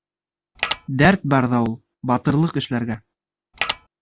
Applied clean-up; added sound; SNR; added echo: none; Mechanisms; 4 dB; none.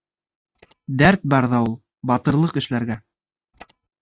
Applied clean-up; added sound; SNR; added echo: neural mask model RNNoise.